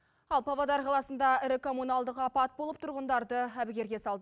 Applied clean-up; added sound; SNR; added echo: none; none; none; none.